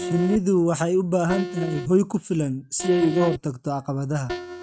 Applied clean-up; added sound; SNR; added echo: neural mask model RNNoise.